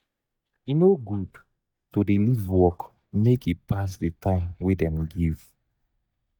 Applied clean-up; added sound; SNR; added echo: neural mask model DeepFilterNet 3.